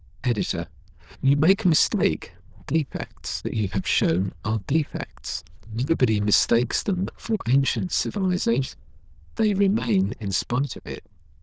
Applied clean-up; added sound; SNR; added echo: neural diffusion model UNIVERSE++.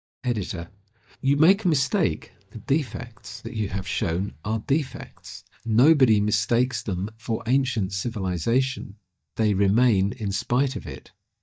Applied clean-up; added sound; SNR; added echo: neural mask model DeepFilterNet 3.